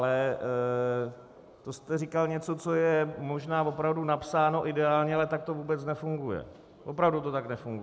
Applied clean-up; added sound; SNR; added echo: none; none; none; none.